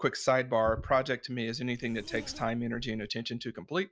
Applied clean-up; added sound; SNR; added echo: none; Zipper (clothing); 16 dB; none.